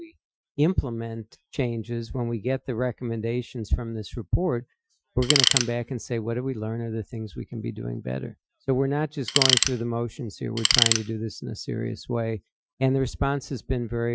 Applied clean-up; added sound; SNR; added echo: classical method Wiener filter.